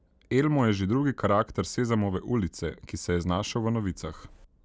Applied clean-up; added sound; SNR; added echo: none; none; none; none.